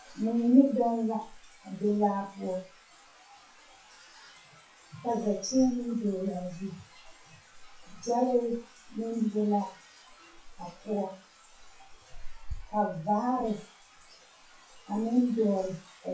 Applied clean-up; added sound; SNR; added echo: classical method WPE with log-MMSE.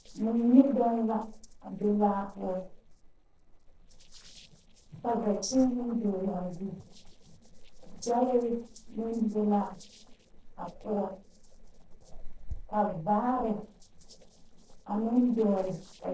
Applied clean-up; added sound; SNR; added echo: neural separator model SepFormer DNS4.